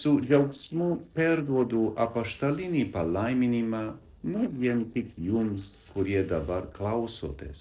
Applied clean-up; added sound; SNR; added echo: neural separator model SepFormer DNS4.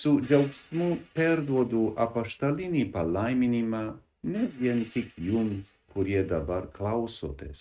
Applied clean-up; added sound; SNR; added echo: neural mask model RNNoise.